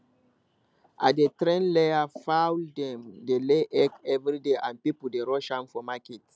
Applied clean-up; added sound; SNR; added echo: none; none; none; none.